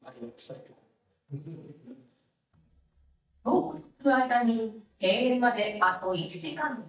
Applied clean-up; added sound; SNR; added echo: neural mask model DeepFilterNet 3.